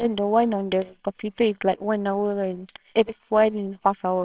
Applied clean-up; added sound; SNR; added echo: neural separator model SepFormer WHAMR!.